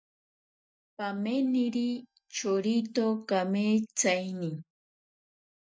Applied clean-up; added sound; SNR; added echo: neural mask model DeepFilterNet 3.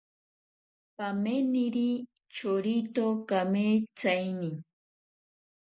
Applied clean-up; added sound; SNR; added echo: neural mask model Resemble Enhance denoiser.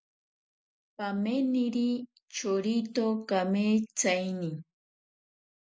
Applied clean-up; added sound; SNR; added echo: none; none; none; none.